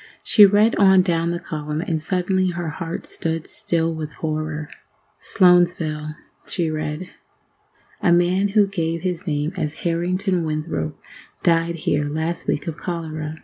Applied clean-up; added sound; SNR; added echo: none; none; none; none.